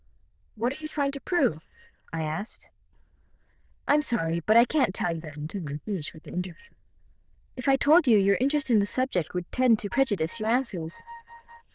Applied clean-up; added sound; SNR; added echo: neural diffusion model UNIVERSE++.